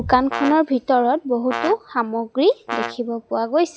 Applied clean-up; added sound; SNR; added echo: none; Brass instrument; 12 dB; none.